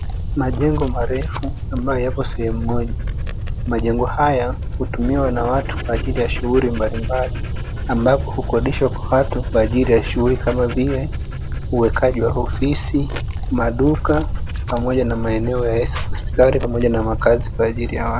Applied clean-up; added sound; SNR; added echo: none; Dog; 3 dB; none.